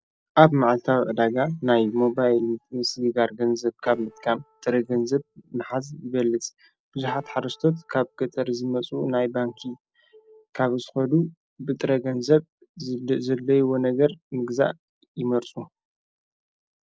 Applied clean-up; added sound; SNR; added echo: neural separator model SepFormer DNS4.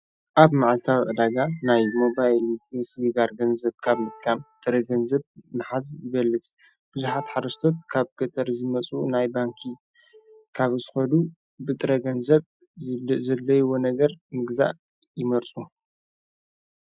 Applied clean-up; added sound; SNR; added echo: classical method Wiener filter.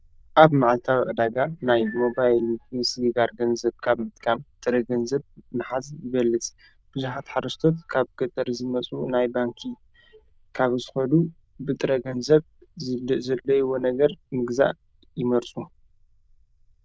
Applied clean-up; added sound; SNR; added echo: neural diffusion model UNIVERSE++.